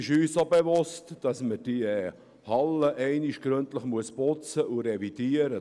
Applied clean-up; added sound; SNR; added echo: none; none; none; none.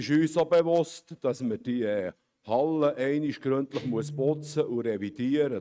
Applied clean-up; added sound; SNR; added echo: neural mask model RNNoise.